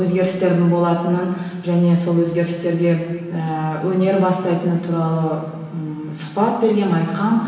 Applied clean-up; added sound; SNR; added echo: none; none; none; reverberation time 1.3 s.